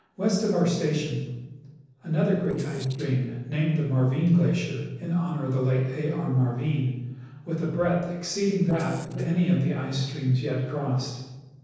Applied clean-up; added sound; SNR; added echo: neural separator model SepFormer DNS4.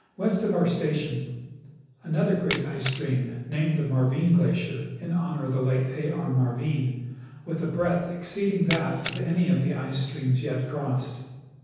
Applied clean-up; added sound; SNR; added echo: none; Camera; 3 dB; reverberation time 1.1 s.